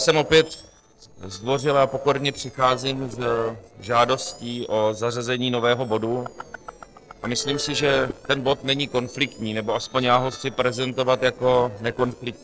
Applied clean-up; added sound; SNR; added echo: neural separator model SepFormer DNS4.